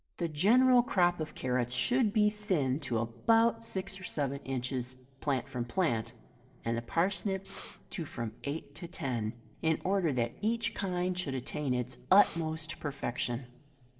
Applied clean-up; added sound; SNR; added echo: neural separator model SepFormer DNS4.